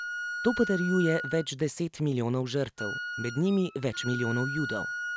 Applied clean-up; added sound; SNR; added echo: none; Wind instrument, woodwind instrument; 7 dB; none.